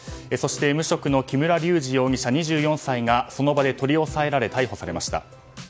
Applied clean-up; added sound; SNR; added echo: none; none; none; none.